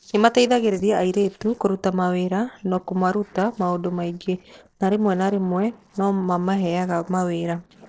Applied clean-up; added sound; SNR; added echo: neural separator model SepFormer DNS4.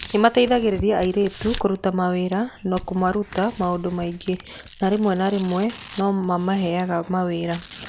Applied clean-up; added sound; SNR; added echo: none; Tearing; 17 dB; none.